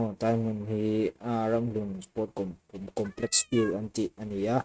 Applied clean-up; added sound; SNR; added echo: neural mask model RNNoise.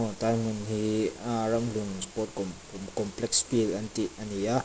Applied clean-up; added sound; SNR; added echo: none; none; none; none.